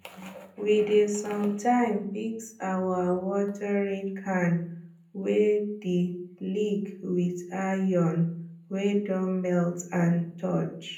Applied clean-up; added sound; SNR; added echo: none; none; none; reverberation time 0.6 s.